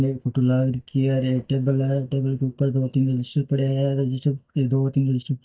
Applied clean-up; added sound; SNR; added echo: neural mask model DeepFilterNet 3.